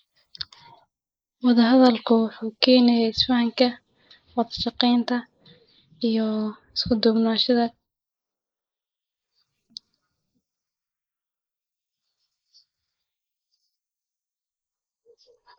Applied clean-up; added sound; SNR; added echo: neural mask model Resemble Enhance denoiser.